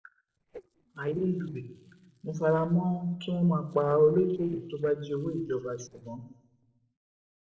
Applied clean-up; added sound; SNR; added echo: neural separator model SepFormer DNS4.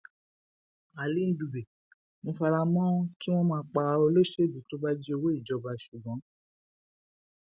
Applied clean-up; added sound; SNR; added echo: none; none; none; none.